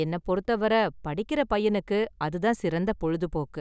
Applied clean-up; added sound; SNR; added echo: none; none; none; none.